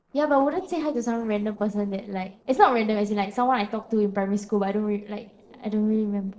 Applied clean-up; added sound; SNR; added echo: neural separator model SepFormer DNS4.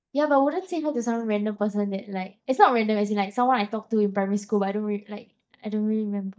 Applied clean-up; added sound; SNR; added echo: neural mask model DeepFilterNet 3.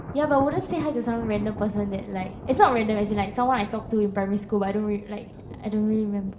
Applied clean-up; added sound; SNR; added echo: none; Thunder; 13 dB; reverberation time 0.7 s.